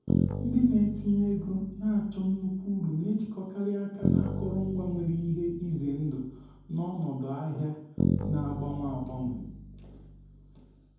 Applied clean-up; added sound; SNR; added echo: none; Bass guitar; 3 dB; reverberation time 0.9 s.